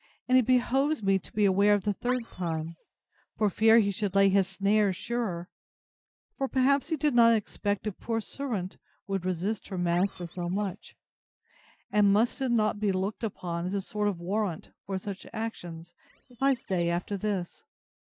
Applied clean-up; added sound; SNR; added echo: neural mask model DeepFilterNet 3.